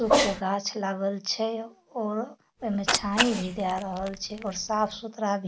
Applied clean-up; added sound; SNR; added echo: none; Cat; 3 dB; none.